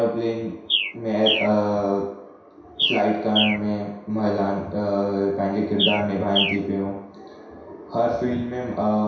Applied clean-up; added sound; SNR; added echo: none; Bird; 5 dB; reverberation time 0.7 s.